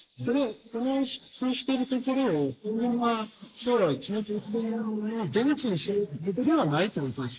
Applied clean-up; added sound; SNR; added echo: neural mask model Resemble Enhance denoiser.